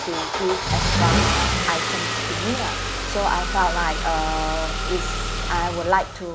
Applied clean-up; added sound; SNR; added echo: none; Engine starting / Car; -2 dB; none.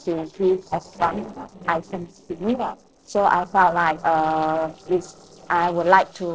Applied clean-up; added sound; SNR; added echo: neural separator model SepFormer DNS4.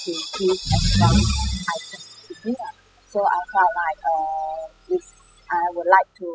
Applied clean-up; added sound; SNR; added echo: classical method spectral subtraction.